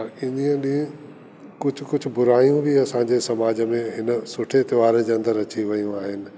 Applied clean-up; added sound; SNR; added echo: none; none; none; none.